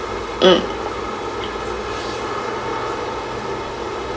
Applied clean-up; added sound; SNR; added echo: none; none; none; reverberation time 0.5 s.